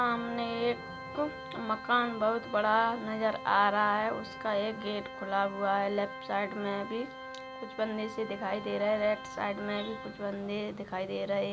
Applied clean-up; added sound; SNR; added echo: none; Organ; 13 dB; none.